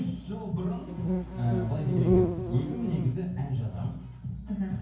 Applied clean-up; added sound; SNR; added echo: none; Insect; -1 dB; reverberation time 0.9 s.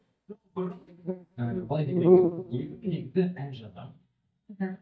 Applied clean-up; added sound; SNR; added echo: neural mask model DeepFilterNet 3.